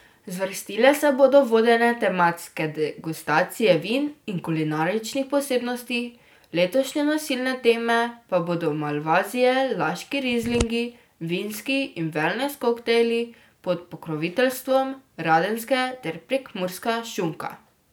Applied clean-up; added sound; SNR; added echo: none; Scissors; 10 dB; none.